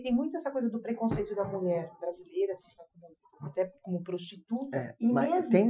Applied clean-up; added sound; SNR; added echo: classical method Wiener filter.